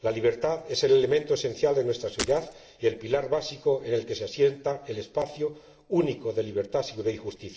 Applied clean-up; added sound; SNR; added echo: none; Shatter; 10 dB; reverberation time 0.9 s.